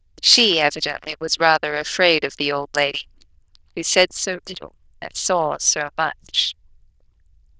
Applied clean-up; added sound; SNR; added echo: neural diffusion model UNIVERSE++.